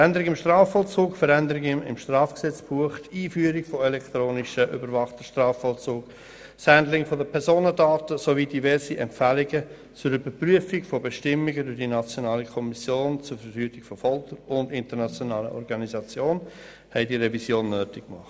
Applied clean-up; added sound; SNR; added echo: none; none; none; none.